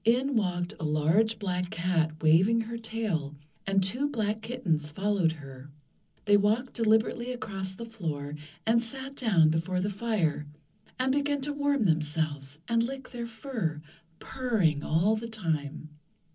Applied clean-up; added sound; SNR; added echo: none; none; none; reverberation time 0.4 s.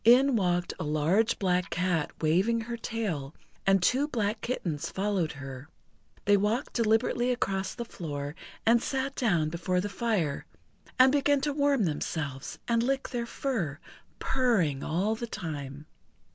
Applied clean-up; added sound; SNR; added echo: none; none; none; none.